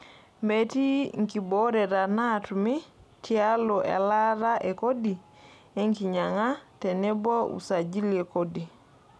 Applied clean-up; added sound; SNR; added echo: none; none; none; none.